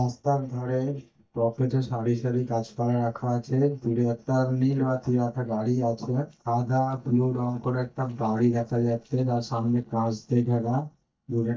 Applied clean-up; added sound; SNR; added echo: neural mask model DeepFilterNet 3.